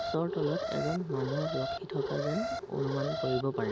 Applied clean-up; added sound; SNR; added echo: none; Alarm; 1 dB; none.